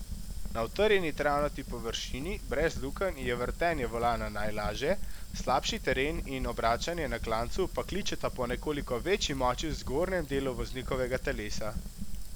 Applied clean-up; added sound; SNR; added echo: none; Fire; 4 dB; none.